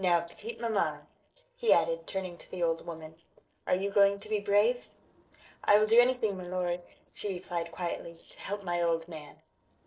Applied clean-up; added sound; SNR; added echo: neural separator model SepFormer DNS4.